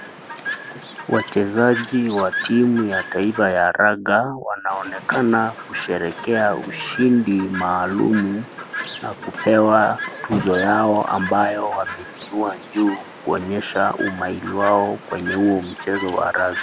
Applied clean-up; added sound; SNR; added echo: none; Chirp, tweet; 11 dB; none.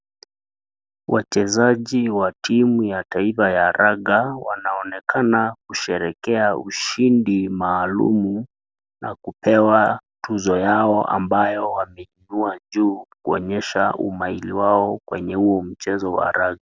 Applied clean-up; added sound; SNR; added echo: none; none; none; none.